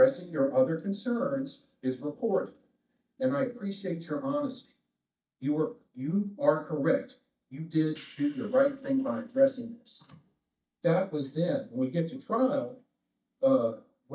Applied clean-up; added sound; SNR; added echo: neural mask model DeepFilterNet 3.